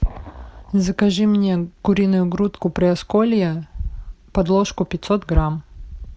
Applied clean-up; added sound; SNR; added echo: none; none; none; none.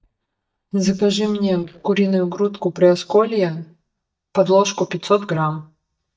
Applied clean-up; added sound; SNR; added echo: neural mask model DeepFilterNet 3.